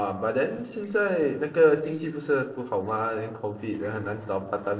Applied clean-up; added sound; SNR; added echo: neural separator model SepFormer DNS4.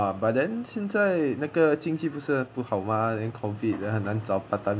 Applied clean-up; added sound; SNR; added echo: none; none; none; none.